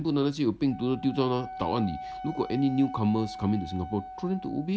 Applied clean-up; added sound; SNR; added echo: none; Wind instrument, woodwind instrument; 13 dB; none.